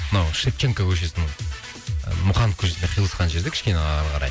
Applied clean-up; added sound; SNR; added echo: none; none; none; none.